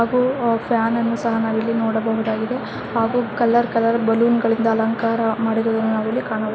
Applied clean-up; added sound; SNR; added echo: none; none; none; none.